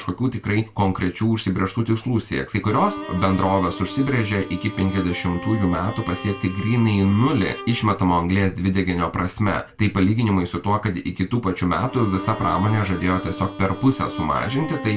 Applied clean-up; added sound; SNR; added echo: none; Bowed string instrument; 15 dB; reverberation time 0.2 s.